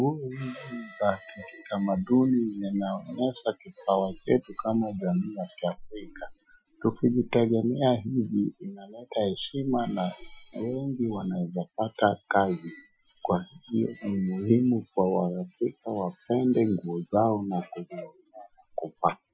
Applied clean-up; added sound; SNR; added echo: classical method Wiener filter.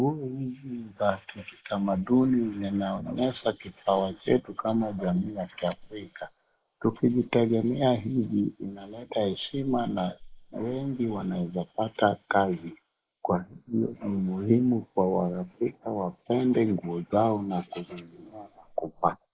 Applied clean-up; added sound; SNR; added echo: neural mask model Resemble Enhance denoiser.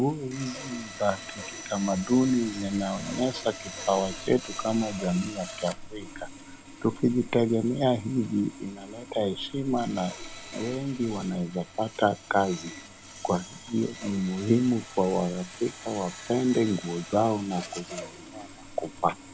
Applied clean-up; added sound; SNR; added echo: none; Sawing; 13 dB; none.